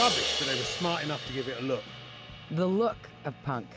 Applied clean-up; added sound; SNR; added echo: none; Crash cymbal; 4 dB; none.